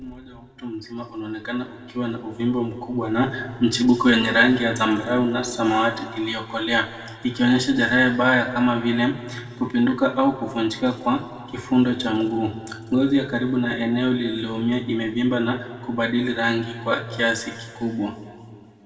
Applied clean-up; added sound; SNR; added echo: none; none; none; reverberation time 1.7 s.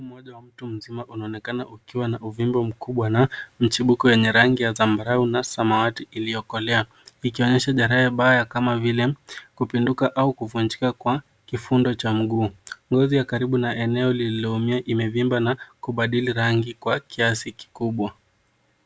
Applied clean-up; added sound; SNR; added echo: none; none; none; none.